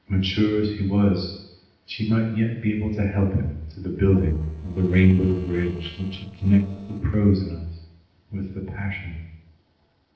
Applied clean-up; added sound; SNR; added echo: neural separator model SepFormer DNS4.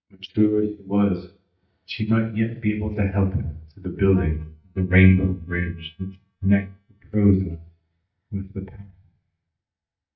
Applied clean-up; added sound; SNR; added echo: neural mask model DeepFilterNet 3.